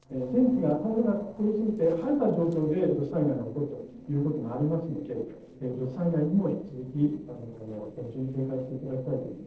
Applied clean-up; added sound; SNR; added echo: neural separator model SepFormer DNS4.